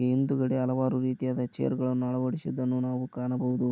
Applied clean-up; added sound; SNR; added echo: none; none; none; none.